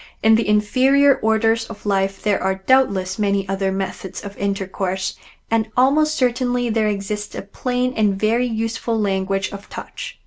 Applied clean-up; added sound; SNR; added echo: none; none; none; none.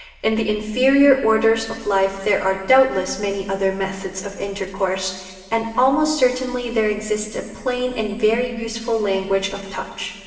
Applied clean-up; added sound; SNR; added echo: none; none; none; reverberation time 2.6 s.